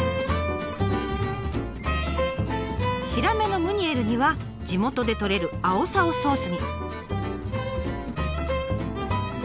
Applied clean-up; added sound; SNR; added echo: none; none; none; none.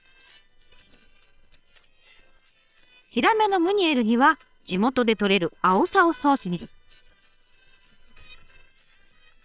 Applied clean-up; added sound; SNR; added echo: neural separator model SepFormer WHAM!.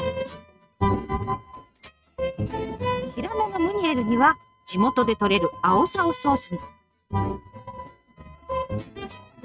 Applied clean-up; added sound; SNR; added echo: neural mask model RNNoise.